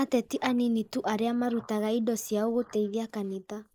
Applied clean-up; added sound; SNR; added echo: neural mask model Resemble Enhance denoiser.